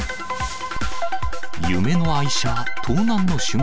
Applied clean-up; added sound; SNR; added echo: none; Bicycle; -2 dB; none.